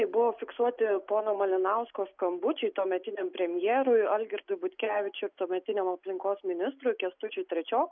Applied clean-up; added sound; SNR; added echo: none; none; none; none.